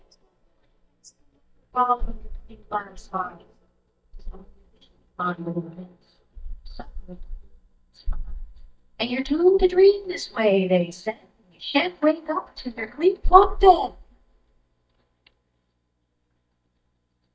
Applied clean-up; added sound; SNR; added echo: neural mask model DeepFilterNet 3.